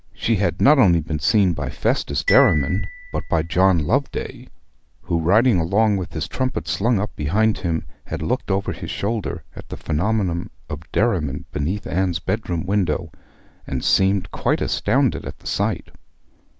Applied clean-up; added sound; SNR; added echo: none; Glockenspiel; 12 dB; none.